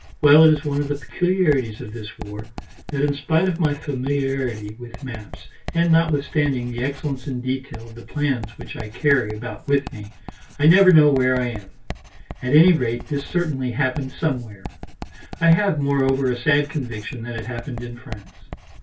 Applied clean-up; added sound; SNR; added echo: none; Writing; 15 dB; reverberation time 0.2 s.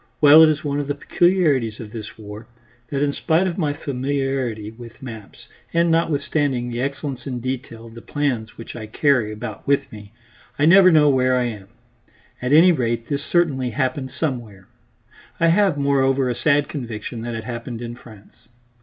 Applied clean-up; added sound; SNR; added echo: none; none; none; none.